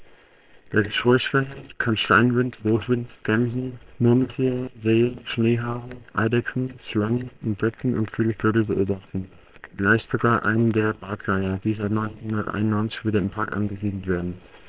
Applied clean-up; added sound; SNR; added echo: neural separator model SepFormer WHAM!.